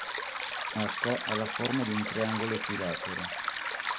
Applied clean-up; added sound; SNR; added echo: none; Stream; -4 dB; none.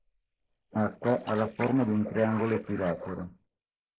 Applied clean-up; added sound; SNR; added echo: neural mask model Resemble Enhance denoiser.